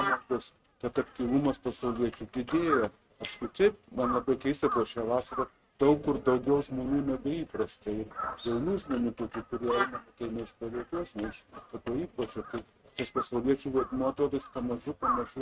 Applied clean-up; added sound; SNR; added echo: neural mask model RNNoise.